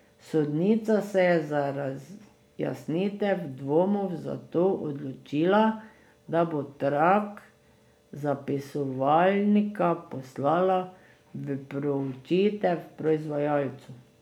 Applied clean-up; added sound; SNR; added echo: none; none; none; none.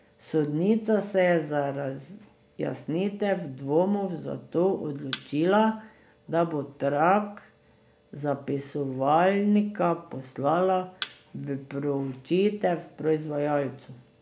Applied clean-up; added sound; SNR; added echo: none; Thump, thud; 15 dB; none.